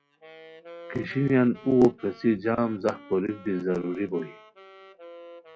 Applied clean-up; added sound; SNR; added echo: classical method WPE with log-MMSE.